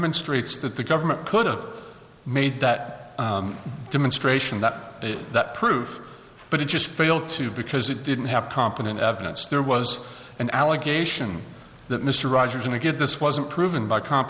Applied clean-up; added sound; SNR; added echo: none; none; none; none.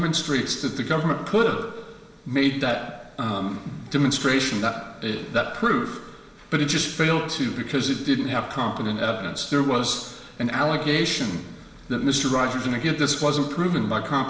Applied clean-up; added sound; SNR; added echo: none; none; none; reverberation time 0.7 s.